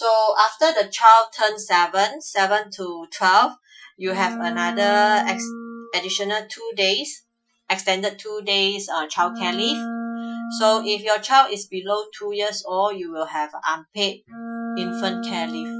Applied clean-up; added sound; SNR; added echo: classical method Wiener filter.